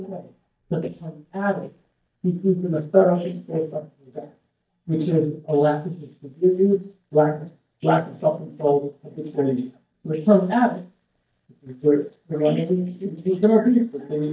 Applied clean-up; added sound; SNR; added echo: neural mask model DeepFilterNet 3.